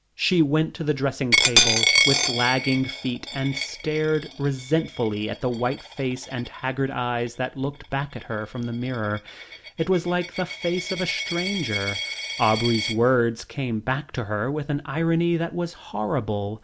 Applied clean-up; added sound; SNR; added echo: none; Coin (dropping); 4 dB; none.